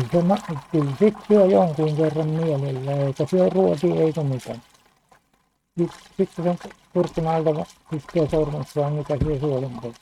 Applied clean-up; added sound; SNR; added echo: neural mask model RNNoise.